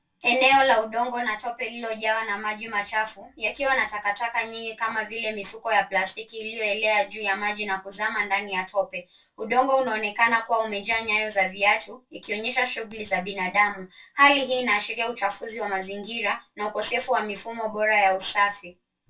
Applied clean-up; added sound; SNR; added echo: neural separator model SepFormer DNS4.